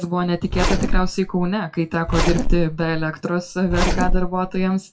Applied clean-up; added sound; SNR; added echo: classical method WPE with log-MMSE.